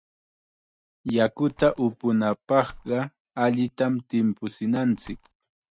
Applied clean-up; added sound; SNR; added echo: neural mask model RNNoise.